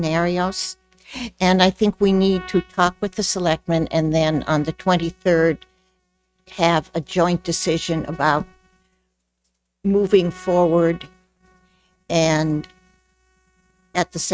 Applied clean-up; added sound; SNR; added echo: neural mask model RNNoise.